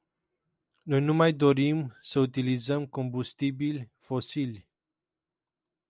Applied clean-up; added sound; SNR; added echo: none; none; none; none.